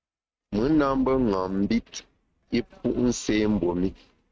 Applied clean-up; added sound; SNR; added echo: neural mask model RNNoise.